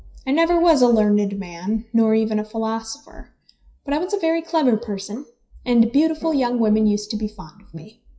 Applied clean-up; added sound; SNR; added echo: classical method WPE with log-MMSE.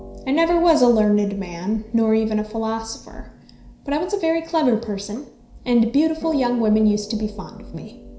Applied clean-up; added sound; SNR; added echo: none; Harp; 18 dB; reverberation time 0.5 s.